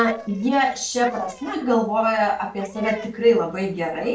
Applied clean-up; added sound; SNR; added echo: neural separator model SepFormer DNS4.